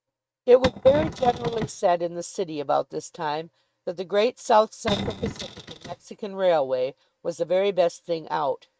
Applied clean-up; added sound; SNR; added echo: neural mask model RNNoise.